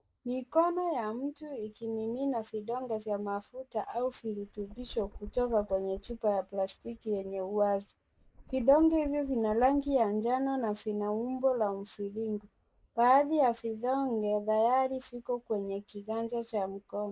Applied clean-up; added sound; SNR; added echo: neural mask model Resemble Enhance denoiser.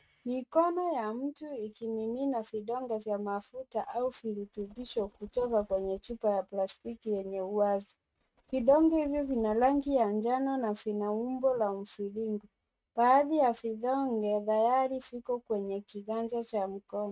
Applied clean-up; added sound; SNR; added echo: neural mask model RNNoise.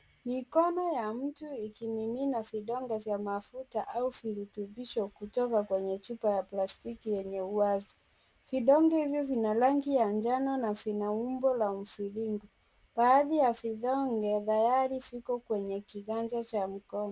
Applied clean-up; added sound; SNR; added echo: none; none; none; none.